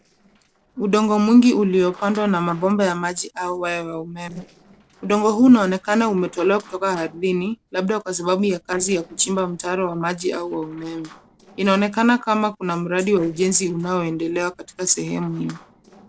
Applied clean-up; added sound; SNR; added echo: neural separator model SepFormer DNS4.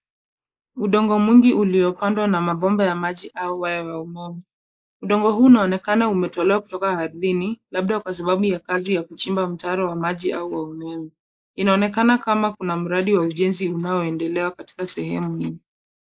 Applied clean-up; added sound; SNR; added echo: neural mask model Resemble Enhance denoiser.